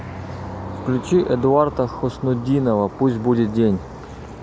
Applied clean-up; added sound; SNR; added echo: none; none; none; none.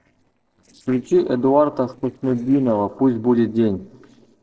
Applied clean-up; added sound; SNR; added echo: neural separator model SepFormer DNS4.